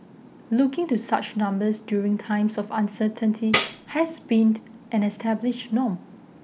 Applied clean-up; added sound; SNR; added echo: none; Tambourine; 6 dB; none.